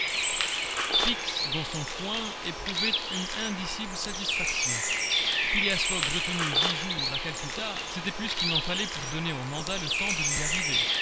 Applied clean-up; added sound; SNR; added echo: none; Bird; -5 dB; none.